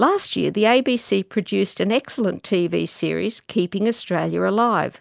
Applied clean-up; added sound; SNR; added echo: none; none; none; none.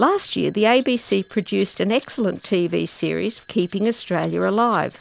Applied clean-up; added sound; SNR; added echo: none; Scissors + Bicycle bell; 18 dB; none.